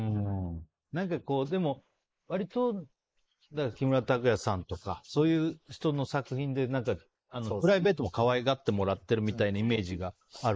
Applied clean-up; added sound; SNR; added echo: neural mask model Resemble Enhance denoiser.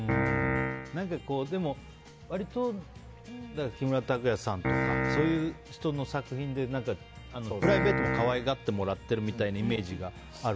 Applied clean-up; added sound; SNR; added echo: none; Piano; -2 dB; none.